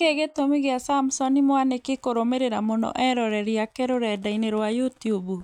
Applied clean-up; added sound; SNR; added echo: none; none; none; none.